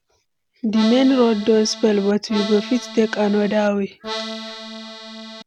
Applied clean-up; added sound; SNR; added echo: none; Accordion; 12 dB; none.